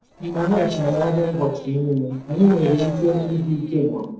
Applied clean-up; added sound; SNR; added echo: neural separator model SepFormer DNS4.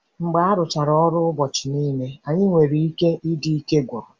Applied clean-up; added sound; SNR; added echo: none; none; none; none.